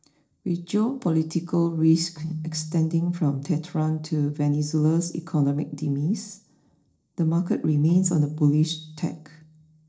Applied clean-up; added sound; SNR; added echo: neural separator model SepFormer DNS4.